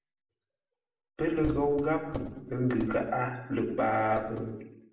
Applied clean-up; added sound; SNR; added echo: none; none; none; reverberation time 0.7 s.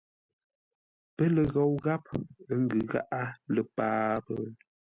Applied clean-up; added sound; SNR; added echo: none; none; none; none.